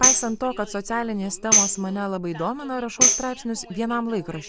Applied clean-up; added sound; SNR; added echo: none; Tambourine; -2 dB; none.